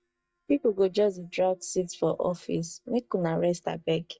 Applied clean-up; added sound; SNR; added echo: neural mask model DeepFilterNet 3.